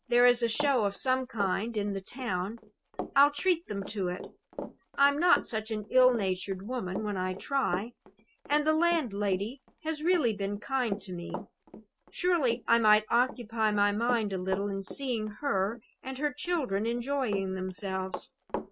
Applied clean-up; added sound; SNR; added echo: neural mask model RNNoise.